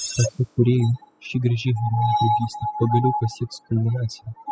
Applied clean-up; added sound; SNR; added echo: classical method spectral subtraction.